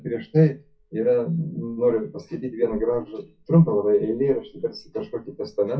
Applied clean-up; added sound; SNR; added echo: classical method WPE with log-MMSE.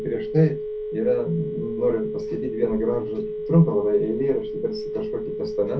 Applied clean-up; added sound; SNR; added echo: none; Telephone; 6 dB; reverberation time 0.3 s.